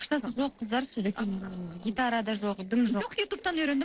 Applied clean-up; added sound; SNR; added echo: neural separator model SepFormer DNS4.